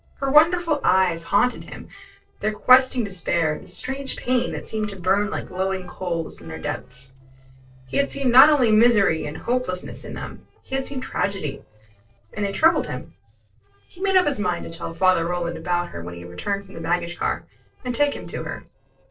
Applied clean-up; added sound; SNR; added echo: neural separator model SepFormer DNS4.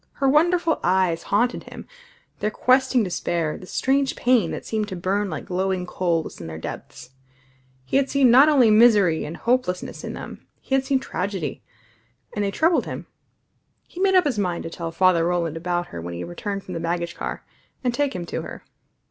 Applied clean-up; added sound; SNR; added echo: none; none; none; none.